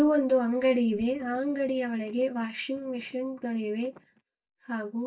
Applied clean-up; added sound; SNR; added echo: neural mask model DeepFilterNet 3.